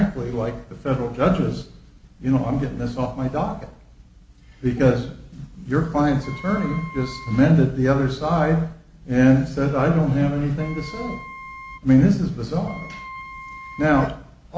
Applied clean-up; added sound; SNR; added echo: none; Wind instrument, woodwind instrument; 17 dB; none.